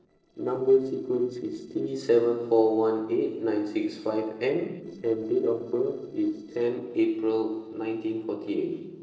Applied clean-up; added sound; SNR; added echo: neural separator model SepFormer DNS4.